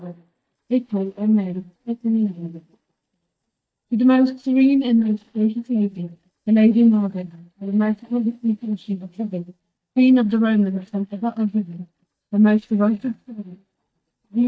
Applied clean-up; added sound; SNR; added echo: neural mask model DeepFilterNet 3.